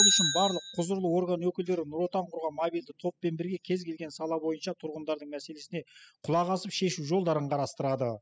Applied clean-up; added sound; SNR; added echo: classical method spectral subtraction.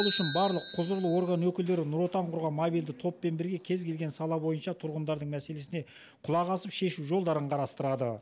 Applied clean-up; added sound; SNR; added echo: none; Bicycle; 6 dB; none.